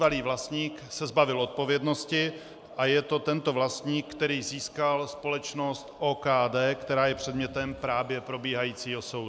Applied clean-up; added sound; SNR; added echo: none; none; none; none.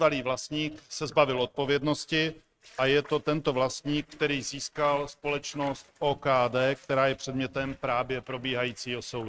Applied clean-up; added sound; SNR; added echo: neural mask model RNNoise.